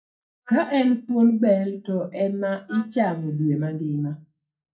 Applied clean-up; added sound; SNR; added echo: neural mask model DeepFilterNet 3.